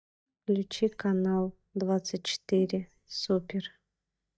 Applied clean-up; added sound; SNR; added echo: neural mask model DeepFilterNet 3.